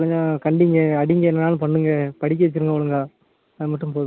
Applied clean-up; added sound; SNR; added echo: none; none; none; none.